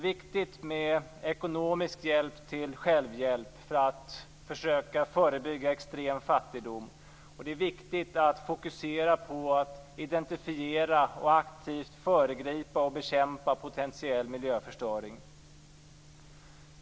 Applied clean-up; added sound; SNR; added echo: none; none; none; none.